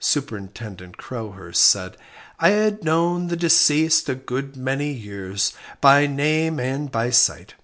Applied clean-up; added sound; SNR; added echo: none; none; none; none.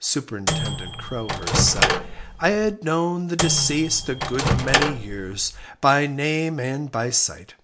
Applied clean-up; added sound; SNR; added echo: none; Microwave oven; 0 dB; none.